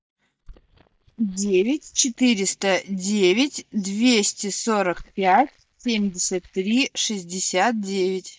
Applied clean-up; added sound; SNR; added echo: neural mask model DeepFilterNet 3.